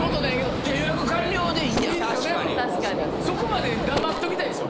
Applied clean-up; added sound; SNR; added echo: none; Gunshot, gunfire; 0 dB; none.